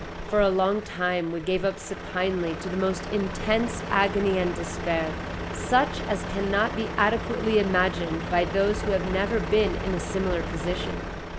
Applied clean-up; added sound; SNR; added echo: none; Truck; 6 dB; none.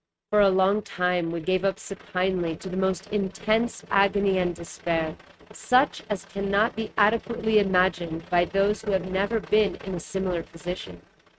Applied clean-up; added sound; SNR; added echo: neural mask model RNNoise.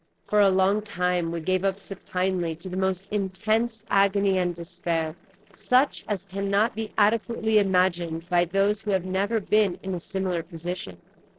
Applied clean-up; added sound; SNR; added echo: neural separator model SepFormer DNS4.